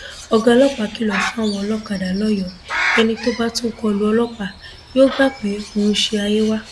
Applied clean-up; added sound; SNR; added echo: none; Bird; 10 dB; none.